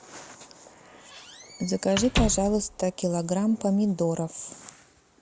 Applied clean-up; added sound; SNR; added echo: none; Squeak / Slam; 5 dB; none.